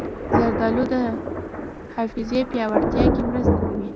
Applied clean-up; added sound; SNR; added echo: none; Thunder; -2 dB; none.